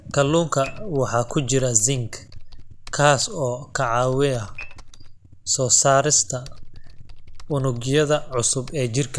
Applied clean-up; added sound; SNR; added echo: none; Dishes, pots, and pans / Glass + Computer keyboard; 13 dB; none.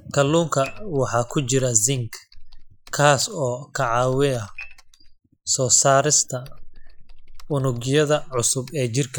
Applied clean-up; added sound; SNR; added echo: classical method Wiener filter.